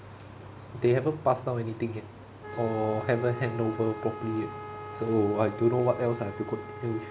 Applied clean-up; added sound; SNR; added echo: none; Wind instrument, woodwind instrument; 14 dB; none.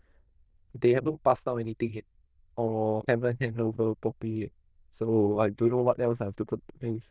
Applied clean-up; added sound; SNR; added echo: neural diffusion model UNIVERSE++.